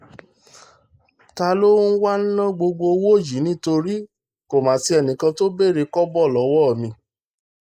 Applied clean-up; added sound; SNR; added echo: neural mask model Resemble Enhance denoiser.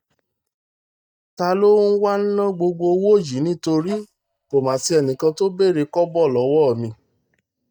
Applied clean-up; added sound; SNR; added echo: neural mask model DeepFilterNet 3.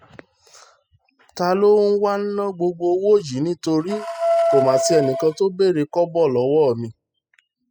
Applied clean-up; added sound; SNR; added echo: classical method spectral subtraction.